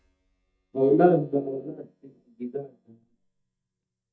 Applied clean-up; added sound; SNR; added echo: neural mask model DeepFilterNet 3.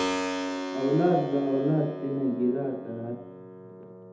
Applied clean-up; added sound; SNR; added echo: none; Keyboard (musical); 6 dB; reverberation time 0.9 s.